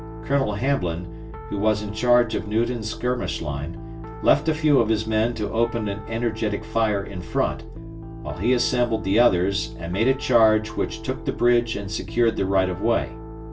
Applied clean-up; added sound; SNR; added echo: none; Piano; 11 dB; reverberation time 0.2 s.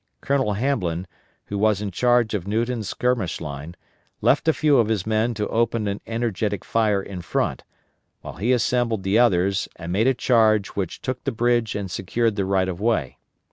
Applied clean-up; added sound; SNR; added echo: none; none; none; none.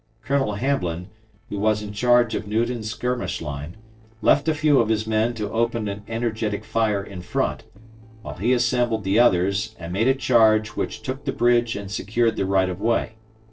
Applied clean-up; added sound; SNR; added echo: neural separator model SepFormer DNS4.